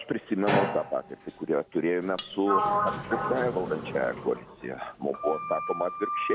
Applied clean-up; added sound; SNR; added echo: none; Cutlery, silverware + Sliding door; 3 dB; none.